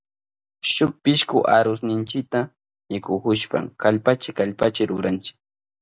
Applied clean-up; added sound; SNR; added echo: none; none; none; none.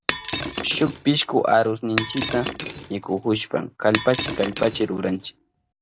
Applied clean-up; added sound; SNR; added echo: none; Shatter; 4 dB; none.